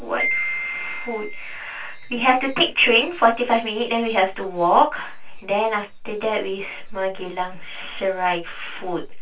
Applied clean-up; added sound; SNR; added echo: none; Glockenspiel; 9 dB; reverberation time 0.2 s.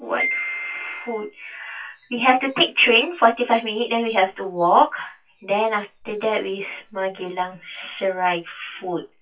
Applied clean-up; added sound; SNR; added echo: classical method WPE with log-MMSE.